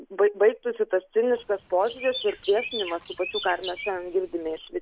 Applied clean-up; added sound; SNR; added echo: none; Chirp, tweet; 11 dB; none.